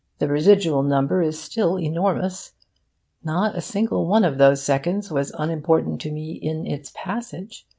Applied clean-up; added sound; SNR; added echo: none; none; none; none.